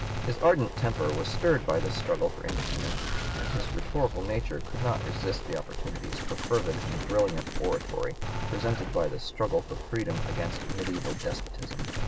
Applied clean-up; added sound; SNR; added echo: none; Crackle + Gunshot, gunfire; 2 dB; none.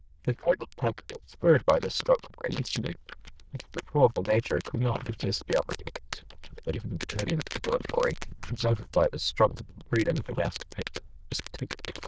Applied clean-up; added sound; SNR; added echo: neural diffusion model UNIVERSE++.